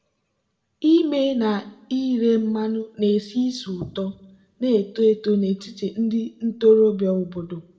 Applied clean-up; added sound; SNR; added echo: none; none; none; reverberation time 0.5 s.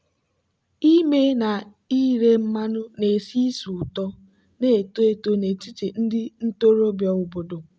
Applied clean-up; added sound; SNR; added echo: none; none; none; none.